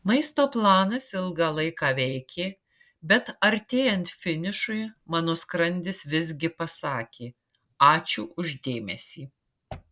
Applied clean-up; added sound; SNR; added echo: none; none; none; none.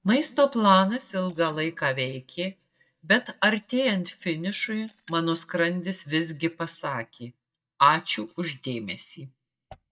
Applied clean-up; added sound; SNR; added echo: neural mask model DeepFilterNet 3.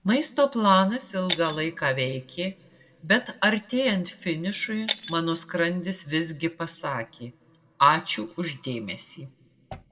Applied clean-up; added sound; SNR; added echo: none; Shatter; 14 dB; reverberation time 2.2 s.